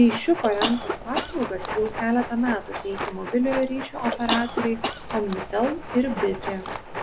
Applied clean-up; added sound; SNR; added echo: none; Train + Chewing, mastication / Cough; 6 dB; none.